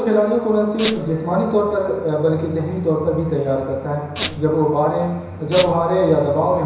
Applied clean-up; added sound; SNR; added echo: none; Squeak; 9 dB; reverberation time 1.0 s.